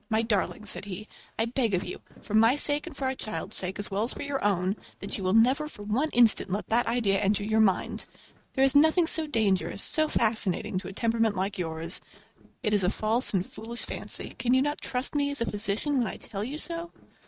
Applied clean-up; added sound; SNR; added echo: neural mask model RNNoise.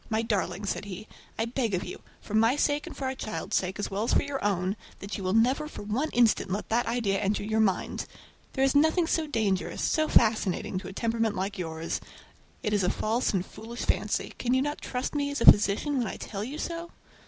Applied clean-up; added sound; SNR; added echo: none; none; none; none.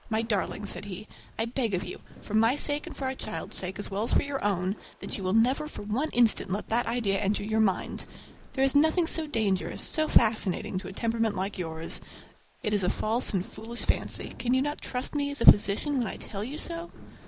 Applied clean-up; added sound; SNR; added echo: neural mask model Resemble Enhance denoiser.